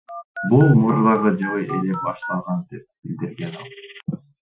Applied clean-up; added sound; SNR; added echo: classical method Wiener filter.